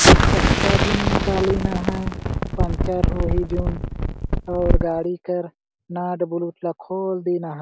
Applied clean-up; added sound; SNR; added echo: none; Explosion; -5 dB; none.